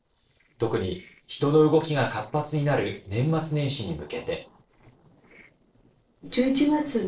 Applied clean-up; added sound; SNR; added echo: neural separator model SepFormer DNS4.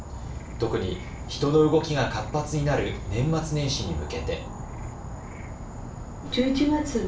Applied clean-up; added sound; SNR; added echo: none; Insect / Frog; 9 dB; reverberation time 0.3 s.